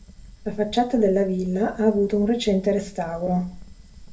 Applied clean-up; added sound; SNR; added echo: none; Fire; 19 dB; reverberation time 0.3 s.